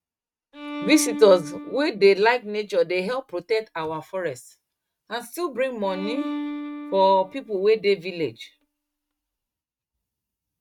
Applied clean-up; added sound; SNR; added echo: neural mask model RNNoise.